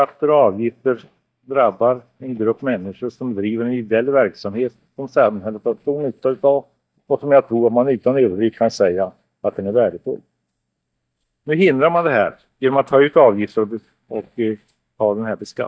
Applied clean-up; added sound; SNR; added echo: neural mask model DeepFilterNet 3.